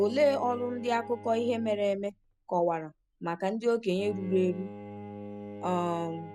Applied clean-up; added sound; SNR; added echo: none; Bowed string instrument; 14 dB; none.